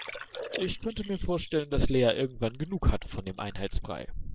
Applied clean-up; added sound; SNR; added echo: neural mask model Resemble Enhance denoiser.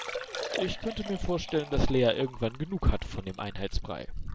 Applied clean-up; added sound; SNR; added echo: none; Liquid; 12 dB; none.